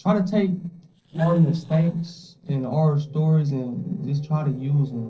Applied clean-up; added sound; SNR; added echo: neural separator model SepFormer DNS4.